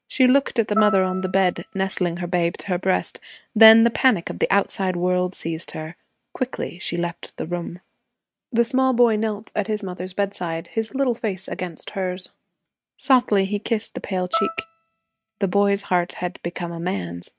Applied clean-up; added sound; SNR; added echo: neural mask model RNNoise.